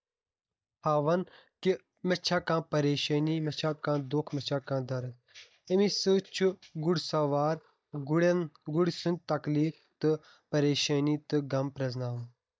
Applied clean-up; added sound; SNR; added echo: neural mask model DeepFilterNet 3.